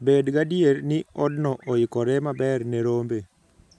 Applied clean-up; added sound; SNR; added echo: none; none; none; none.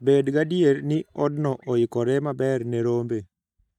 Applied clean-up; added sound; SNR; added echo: neural mask model DeepFilterNet 3.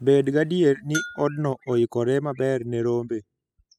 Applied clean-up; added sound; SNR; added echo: classical method spectral subtraction.